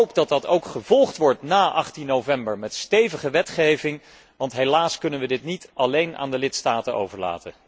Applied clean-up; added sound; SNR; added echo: none; none; none; none.